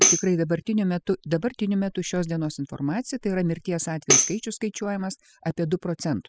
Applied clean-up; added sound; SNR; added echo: classical method spectral subtraction.